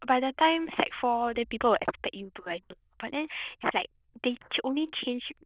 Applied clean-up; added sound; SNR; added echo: neural diffusion model UNIVERSE++.